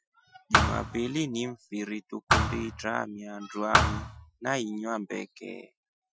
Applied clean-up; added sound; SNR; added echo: classical method Wiener filter.